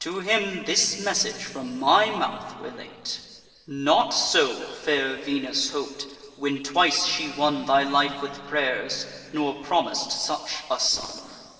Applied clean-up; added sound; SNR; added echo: neural separator model SepFormer DNS4.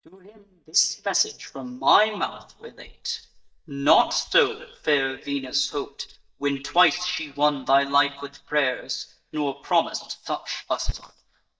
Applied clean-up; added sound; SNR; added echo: neural mask model DeepFilterNet 3.